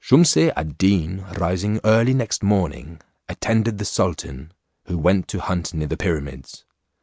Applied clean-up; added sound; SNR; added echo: none; none; none; none.